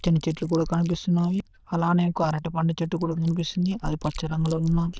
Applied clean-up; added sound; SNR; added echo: neural diffusion model UNIVERSE++.